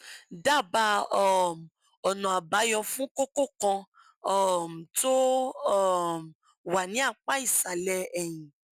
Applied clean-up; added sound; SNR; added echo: none; none; none; none.